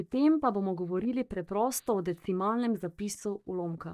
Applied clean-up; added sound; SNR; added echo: neural mask model DeepFilterNet 3.